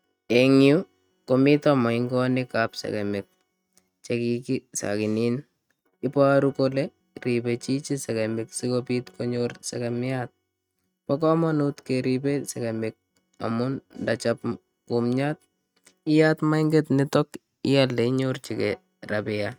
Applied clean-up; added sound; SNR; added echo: neural mask model RNNoise.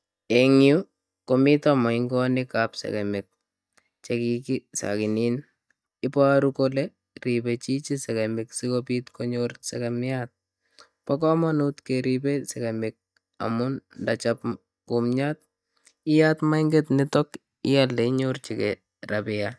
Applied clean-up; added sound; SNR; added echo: neural mask model DeepFilterNet 3.